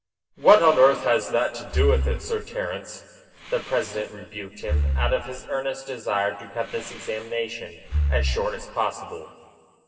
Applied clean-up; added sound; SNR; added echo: none; Breathing; 3 dB; reverberation time 2.2 s.